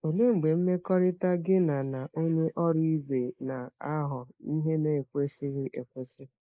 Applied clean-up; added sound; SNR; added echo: neural mask model Resemble Enhance denoiser.